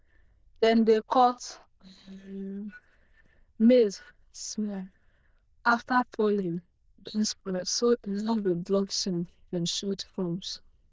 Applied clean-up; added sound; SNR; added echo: neural diffusion model UNIVERSE++.